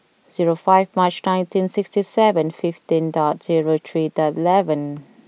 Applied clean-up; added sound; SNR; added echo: none; none; none; none.